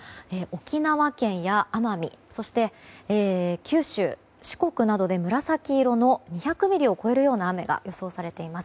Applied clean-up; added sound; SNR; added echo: none; none; none; none.